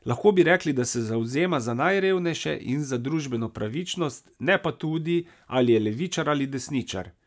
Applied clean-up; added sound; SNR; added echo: none; none; none; none.